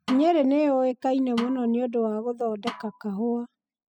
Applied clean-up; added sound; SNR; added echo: classical method spectral subtraction.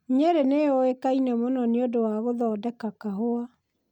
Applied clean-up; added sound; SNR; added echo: none; none; none; none.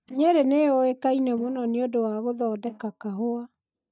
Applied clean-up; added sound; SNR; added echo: neural mask model DeepFilterNet 3.